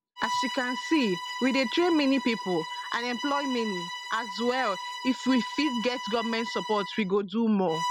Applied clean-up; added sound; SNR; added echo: none; Bowed string instrument; 7 dB; none.